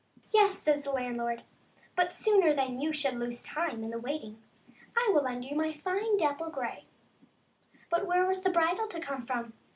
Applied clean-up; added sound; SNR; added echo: none; none; none; none.